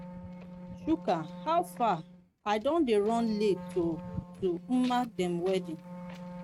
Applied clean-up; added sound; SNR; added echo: neural mask model RNNoise.